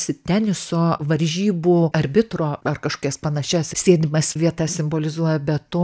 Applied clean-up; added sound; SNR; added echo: none; none; none; none.